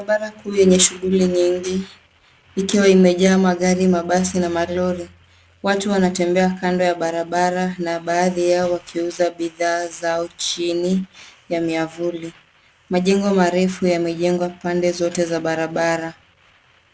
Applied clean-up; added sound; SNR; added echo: none; none; none; none.